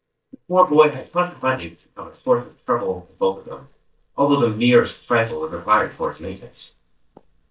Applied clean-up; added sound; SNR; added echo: neural mask model DeepFilterNet 3.